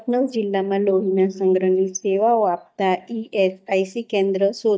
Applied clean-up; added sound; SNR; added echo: neural mask model DeepFilterNet 3.